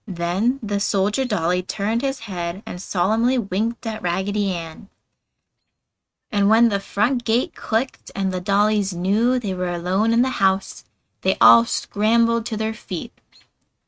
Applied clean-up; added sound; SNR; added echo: neural mask model RNNoise.